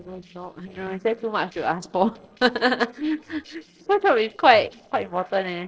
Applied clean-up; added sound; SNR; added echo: neural separator model SepFormer DNS4.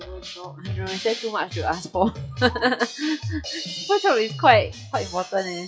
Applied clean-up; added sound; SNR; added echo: classical method WPE with log-MMSE.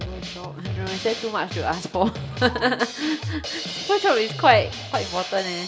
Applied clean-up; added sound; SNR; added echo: none; Drum kit; 8 dB; reverberation time 1.2 s.